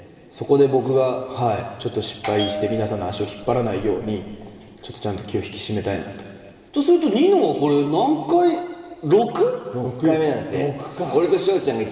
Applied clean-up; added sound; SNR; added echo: none; Bell; 11 dB; reverberation time 1.8 s.